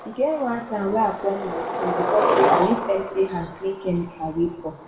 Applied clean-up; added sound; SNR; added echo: none; Skateboard; 2 dB; reverberation time 0.7 s.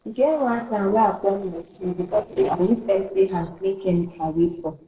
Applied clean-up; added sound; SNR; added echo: neural separator model SepFormer DNS4.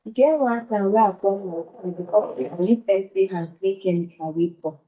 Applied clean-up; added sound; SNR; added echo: neural mask model DeepFilterNet 3.